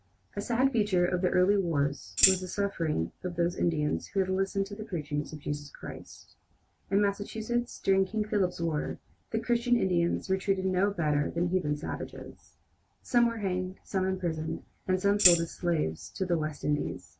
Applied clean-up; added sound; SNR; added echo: none; Tambourine; 0 dB; none.